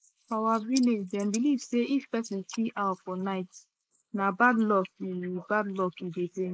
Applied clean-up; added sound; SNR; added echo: neural mask model Resemble Enhance denoiser.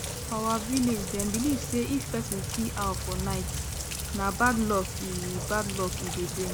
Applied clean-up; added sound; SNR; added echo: none; Rain; 3 dB; none.